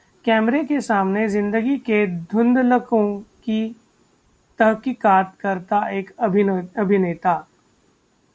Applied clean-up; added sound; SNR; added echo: none; none; none; none.